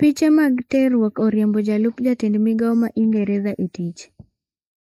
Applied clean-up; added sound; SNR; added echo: neural mask model Resemble Enhance denoiser.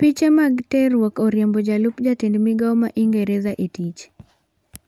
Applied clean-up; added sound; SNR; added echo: none; none; none; none.